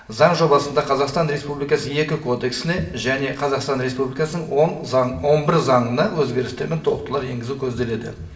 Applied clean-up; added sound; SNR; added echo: none; none; none; reverberation time 0.7 s.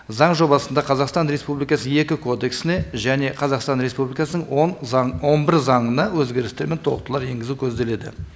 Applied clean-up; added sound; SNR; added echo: none; none; none; none.